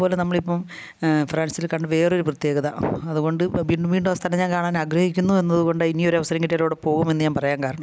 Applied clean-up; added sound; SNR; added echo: none; none; none; none.